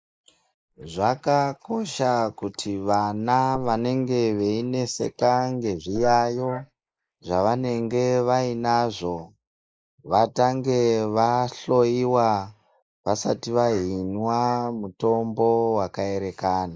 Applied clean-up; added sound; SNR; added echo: neural mask model Resemble Enhance denoiser.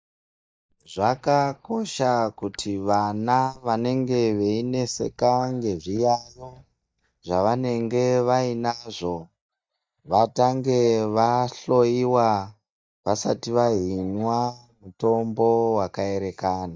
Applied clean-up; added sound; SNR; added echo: neural mask model DeepFilterNet 3.